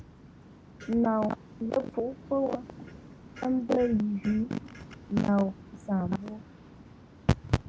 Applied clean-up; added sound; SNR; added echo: none; Waves, surf; 19 dB; none.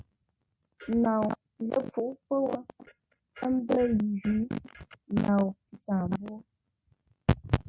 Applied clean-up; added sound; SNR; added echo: none; none; none; none.